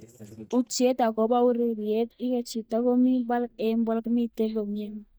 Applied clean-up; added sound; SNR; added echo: neural mask model DeepFilterNet 3.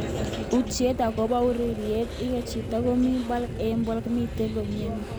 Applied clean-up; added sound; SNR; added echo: none; Wind; 9 dB; none.